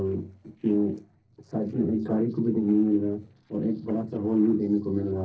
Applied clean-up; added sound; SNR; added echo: neural separator model SepFormer DNS4.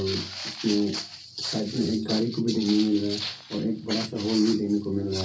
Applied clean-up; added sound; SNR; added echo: none; Walk, footsteps; 9 dB; reverberation time 0.3 s.